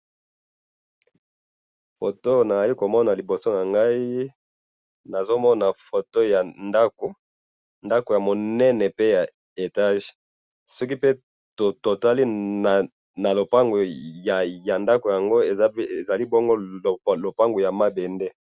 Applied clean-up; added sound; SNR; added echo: none; none; none; none.